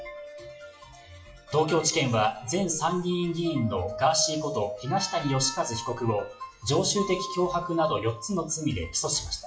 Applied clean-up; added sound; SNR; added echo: classical method WPE with log-MMSE.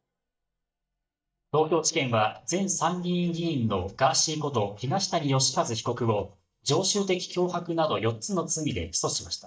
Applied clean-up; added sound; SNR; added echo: neural mask model DeepFilterNet 3.